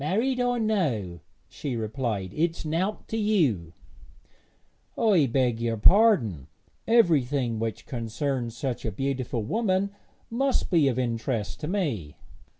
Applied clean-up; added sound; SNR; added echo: none; none; none; none.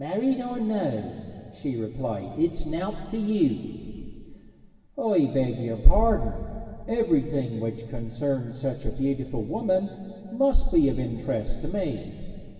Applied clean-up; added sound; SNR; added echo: none; none; none; reverberation time 2.4 s.